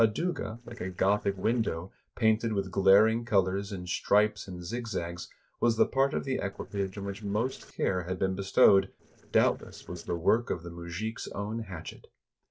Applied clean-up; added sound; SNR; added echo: neural separator model SepFormer DNS4.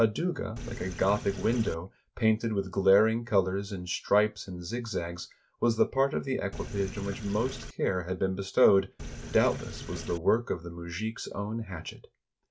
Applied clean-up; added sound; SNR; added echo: none; Sink (filling or washing); 10 dB; none.